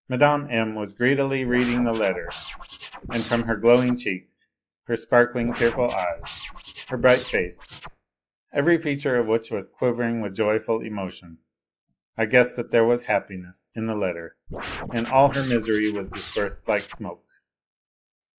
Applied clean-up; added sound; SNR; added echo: classical method log-MMSE.